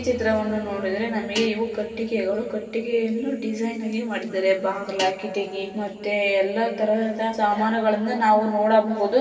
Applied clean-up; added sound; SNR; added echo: none; Guitar; 18 dB; reverberation time 2.8 s.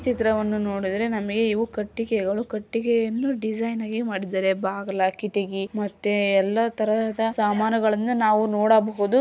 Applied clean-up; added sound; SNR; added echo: none; none; none; none.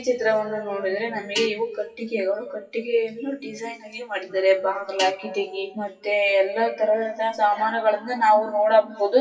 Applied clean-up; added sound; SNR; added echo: classical method WPE with log-MMSE.